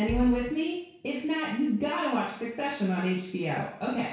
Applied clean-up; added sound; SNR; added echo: none; Bass drum; 10 dB; reverberation time 0.6 s.